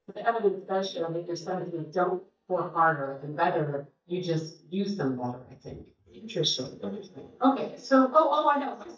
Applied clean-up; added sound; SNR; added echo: neural mask model DeepFilterNet 3.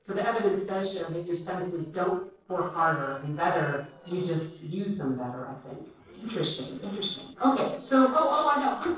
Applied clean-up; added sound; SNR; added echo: neural separator model SepFormer DNS4.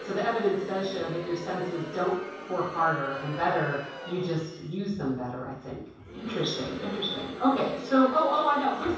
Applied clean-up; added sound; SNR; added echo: none; Crowd; 11 dB; reverberation time 0.7 s.